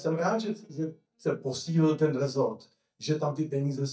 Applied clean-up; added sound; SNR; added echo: neural mask model DeepFilterNet 3.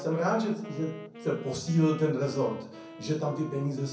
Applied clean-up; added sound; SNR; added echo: none; Wind instrument, woodwind instrument; 15 dB; reverberation time 0.6 s.